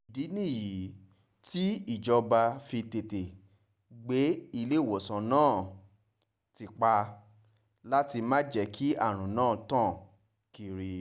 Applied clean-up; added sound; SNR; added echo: none; none; none; none.